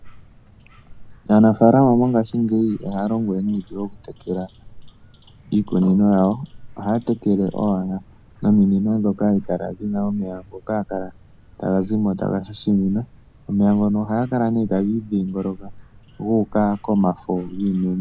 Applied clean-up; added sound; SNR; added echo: none; Bird / Insect; 19 dB; none.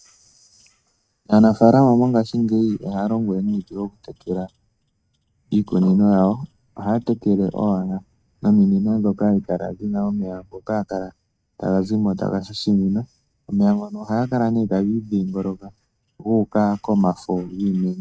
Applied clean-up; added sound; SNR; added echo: neural mask model RNNoise.